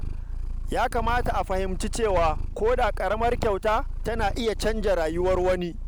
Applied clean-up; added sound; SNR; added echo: none; Purr; 3 dB; none.